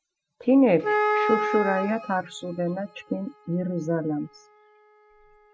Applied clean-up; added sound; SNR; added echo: classical method spectral subtraction.